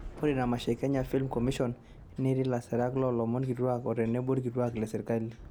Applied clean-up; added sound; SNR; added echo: none; Thunder / Rain; 18 dB; none.